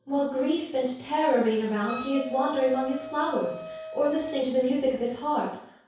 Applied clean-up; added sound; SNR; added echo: none; Wind instrument, woodwind instrument; 13 dB; reverberation time 0.6 s.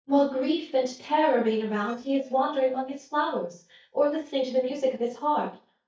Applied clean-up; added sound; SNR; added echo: neural mask model DeepFilterNet 3.